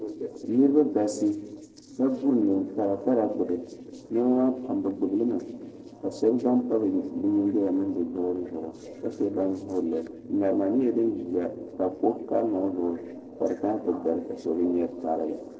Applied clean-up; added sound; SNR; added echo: neural separator model SepFormer DNS4.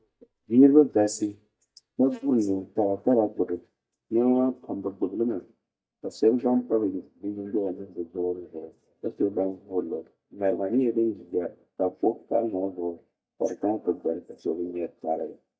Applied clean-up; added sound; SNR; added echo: neural mask model DeepFilterNet 3.